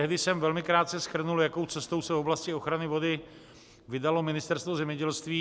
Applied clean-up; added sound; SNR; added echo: none; none; none; none.